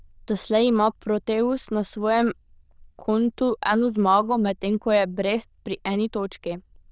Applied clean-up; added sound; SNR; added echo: neural diffusion model UNIVERSE++.